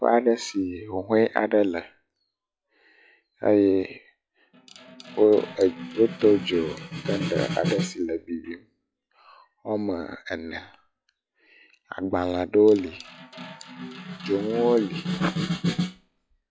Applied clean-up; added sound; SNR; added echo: classical method log-MMSE.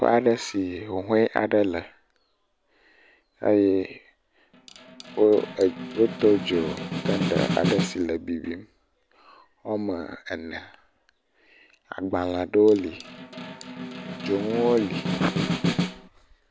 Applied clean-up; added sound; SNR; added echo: none; Snare drum; 4 dB; none.